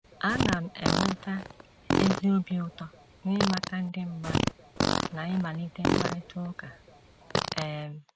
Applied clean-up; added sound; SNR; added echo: none; Fart; -1 dB; none.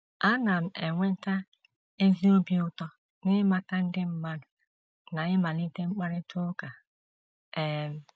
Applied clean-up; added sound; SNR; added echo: none; none; none; none.